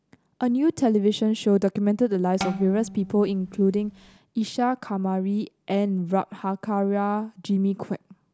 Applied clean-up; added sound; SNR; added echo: none; Bowed string instrument; 11 dB; none.